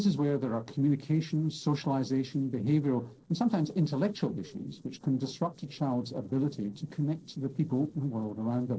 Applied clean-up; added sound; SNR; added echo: neural separator model SepFormer DNS4.